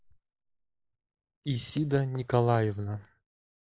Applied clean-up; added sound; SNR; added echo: neural mask model Resemble Enhance denoiser.